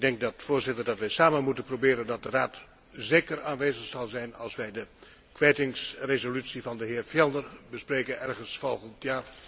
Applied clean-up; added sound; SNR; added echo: none; none; none; none.